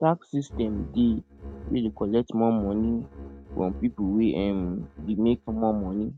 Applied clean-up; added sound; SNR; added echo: neural mask model RNNoise.